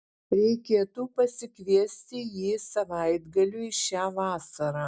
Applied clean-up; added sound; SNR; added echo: none; none; none; none.